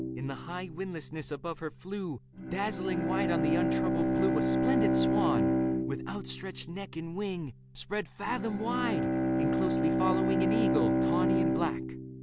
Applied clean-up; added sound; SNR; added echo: none; Bowed string instrument; -5 dB; none.